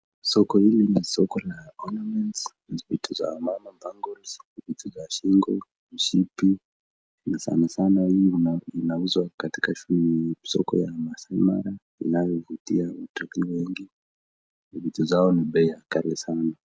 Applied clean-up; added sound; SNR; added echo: none; none; none; none.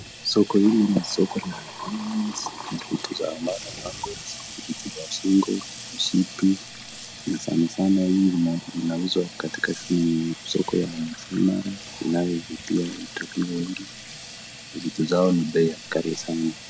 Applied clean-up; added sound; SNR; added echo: none; Sink (filling or washing) / Water tap, faucet; 14 dB; none.